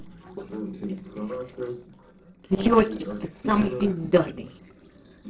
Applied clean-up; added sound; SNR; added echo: neural separator model SepFormer DNS4.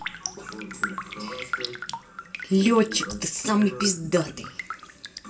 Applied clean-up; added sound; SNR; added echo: none; Raindrop; 10 dB; reverberation time 0.2 s.